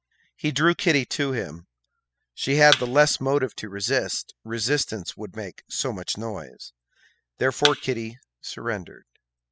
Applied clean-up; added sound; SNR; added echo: classical method spectral subtraction.